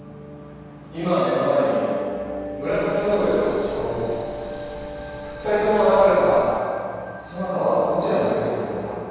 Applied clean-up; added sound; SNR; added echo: none; Hiss; 19 dB; reverberation time 2.2 s.